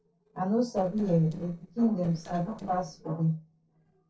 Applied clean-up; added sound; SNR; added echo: neural separator model SepFormer DNS4.